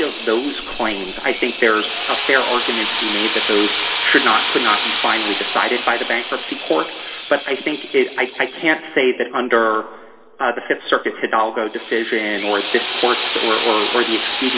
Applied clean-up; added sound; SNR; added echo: none; Drill; 5 dB; reverberation time 1.6 s.